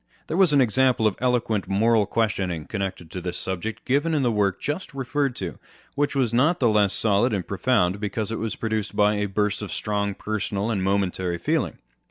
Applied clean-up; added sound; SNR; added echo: none; none; none; none.